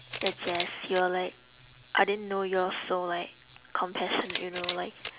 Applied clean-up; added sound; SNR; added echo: none; Camera; 11 dB; none.